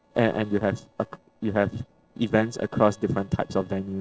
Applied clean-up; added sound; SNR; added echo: neural separator model SepFormer DNS4.